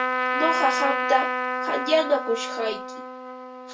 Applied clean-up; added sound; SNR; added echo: none; Trumpet; 1 dB; reverberation time 0.2 s.